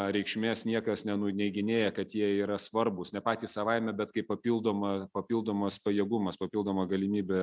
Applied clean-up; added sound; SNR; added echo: none; none; none; none.